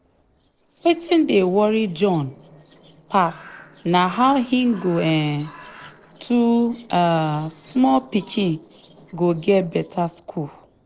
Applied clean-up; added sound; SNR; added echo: neural separator model SepFormer DNS4.